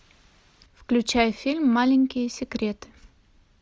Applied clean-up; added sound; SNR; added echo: none; none; none; none.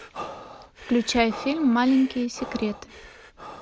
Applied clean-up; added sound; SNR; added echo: none; Breathing; 15 dB; none.